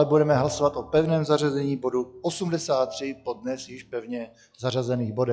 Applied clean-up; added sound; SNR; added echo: classical method log-MMSE.